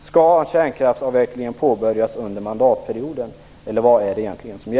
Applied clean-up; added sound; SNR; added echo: none; none; none; none.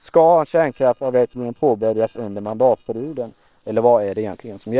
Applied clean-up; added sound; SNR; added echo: neural separator model SepFormer WHAM!.